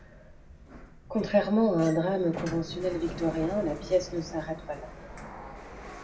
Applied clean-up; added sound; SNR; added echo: none; Sliding door; 12 dB; reverberation time 1.1 s.